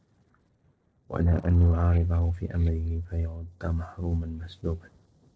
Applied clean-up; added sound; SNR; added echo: neural separator model SepFormer DNS4.